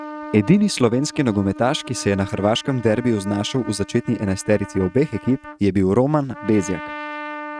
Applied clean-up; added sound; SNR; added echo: neural mask model RNNoise.